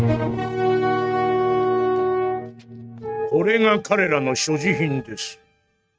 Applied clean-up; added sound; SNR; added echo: neural mask model RNNoise.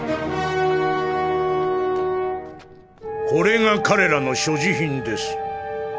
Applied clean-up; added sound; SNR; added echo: none; none; none; none.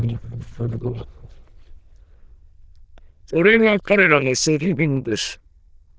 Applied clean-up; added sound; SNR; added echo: neural diffusion model UNIVERSE++.